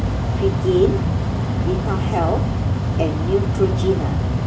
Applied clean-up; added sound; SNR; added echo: none; Mechanical fan; -3 dB; reverberation time 0.5 s.